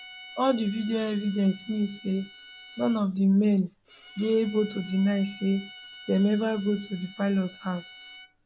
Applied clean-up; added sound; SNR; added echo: none; Bowed string instrument; 20 dB; none.